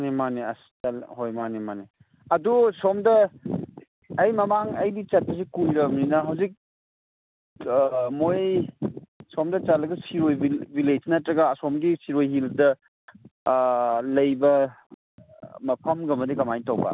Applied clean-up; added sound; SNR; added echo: none; none; none; none.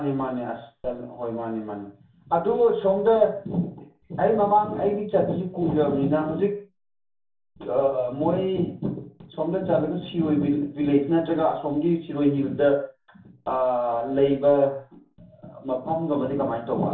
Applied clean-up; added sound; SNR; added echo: none; none; none; reverberation time 0.4 s.